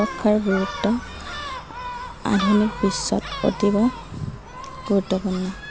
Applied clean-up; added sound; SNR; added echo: none; Gull, seagull; 10 dB; none.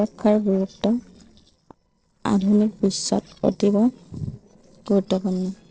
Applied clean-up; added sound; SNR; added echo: neural separator model SepFormer DNS4.